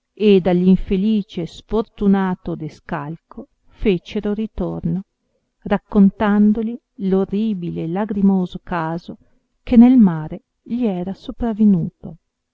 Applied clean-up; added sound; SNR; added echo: none; none; none; none.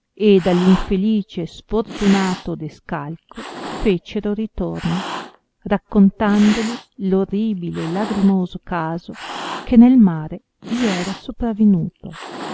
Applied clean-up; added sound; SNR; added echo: none; Cat; 14 dB; none.